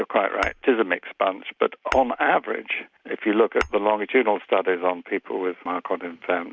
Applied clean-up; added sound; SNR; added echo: none; Tap / Glass; 14 dB; none.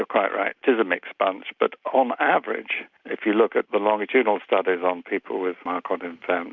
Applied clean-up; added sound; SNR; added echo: none; none; none; none.